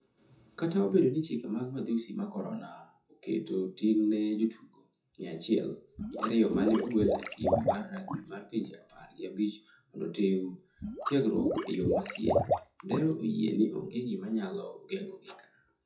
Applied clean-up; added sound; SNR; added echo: classical method WPE with log-MMSE.